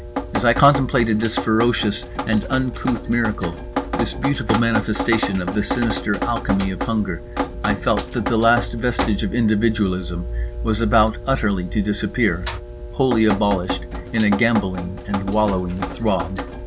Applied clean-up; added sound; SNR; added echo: none; Drip; 6 dB; none.